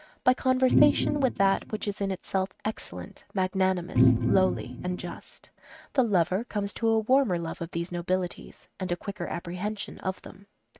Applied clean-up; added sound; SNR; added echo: neural mask model RNNoise.